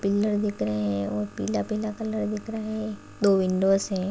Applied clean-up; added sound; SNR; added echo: none; none; none; none.